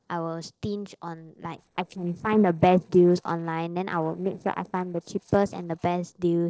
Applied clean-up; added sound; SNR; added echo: neural separator model SepFormer DNS4.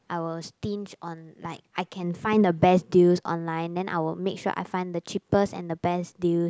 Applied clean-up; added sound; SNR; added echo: none; none; none; none.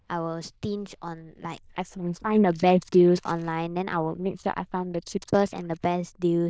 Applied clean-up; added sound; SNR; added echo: neural diffusion model UNIVERSE++.